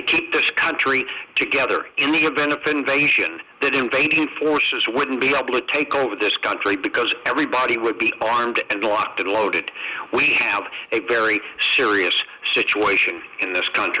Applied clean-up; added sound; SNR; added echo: neural mask model Resemble Enhance denoiser.